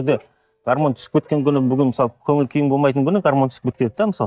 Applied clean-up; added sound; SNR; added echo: neural mask model DeepFilterNet 3.